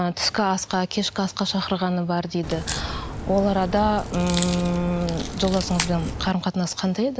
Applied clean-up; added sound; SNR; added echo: none; Crack; 7 dB; none.